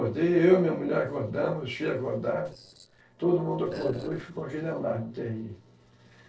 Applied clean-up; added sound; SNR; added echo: neural separator model SepFormer DNS4.